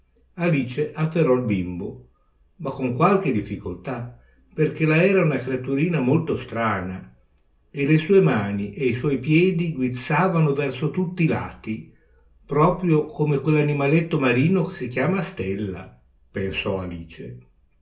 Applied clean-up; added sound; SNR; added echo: none; none; none; reverberation time 0.3 s.